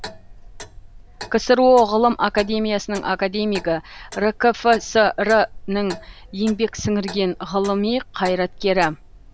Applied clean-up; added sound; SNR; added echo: none; Clock; 17 dB; none.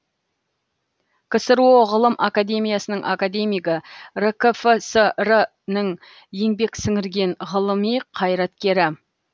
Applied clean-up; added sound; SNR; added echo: none; none; none; none.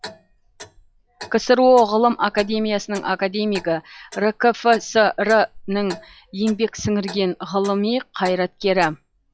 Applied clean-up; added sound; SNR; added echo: classical method log-MMSE.